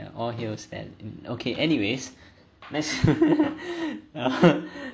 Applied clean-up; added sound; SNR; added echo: none; none; none; none.